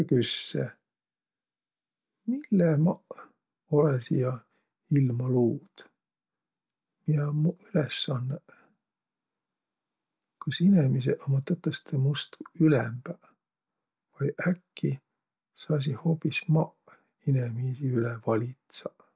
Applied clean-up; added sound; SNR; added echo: none; none; none; none.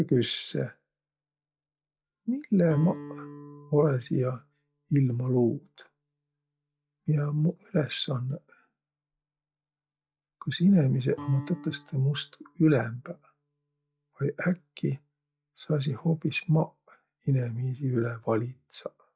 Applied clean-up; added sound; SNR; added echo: classical method log-MMSE.